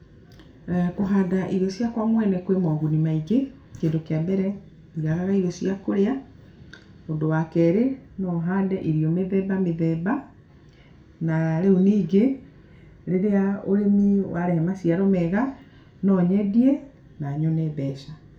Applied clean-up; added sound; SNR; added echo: none; none; none; reverberation time 0.3 s.